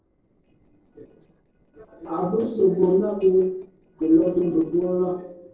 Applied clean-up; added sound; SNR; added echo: neural separator model SepFormer DNS4.